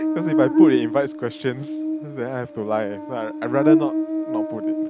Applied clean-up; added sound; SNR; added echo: none; Buzz; -3 dB; none.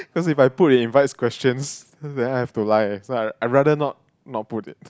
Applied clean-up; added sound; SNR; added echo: none; none; none; none.